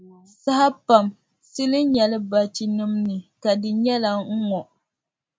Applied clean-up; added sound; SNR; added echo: none; none; none; none.